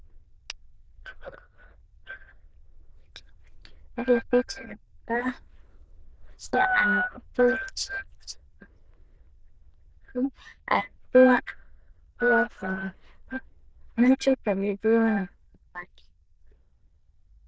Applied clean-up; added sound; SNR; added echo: neural diffusion model UNIVERSE++.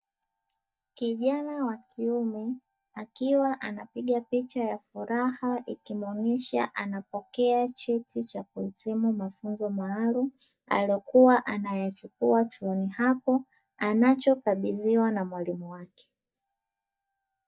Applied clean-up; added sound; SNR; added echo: neural mask model DeepFilterNet 3.